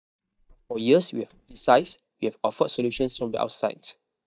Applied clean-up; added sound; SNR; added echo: neural mask model DeepFilterNet 3.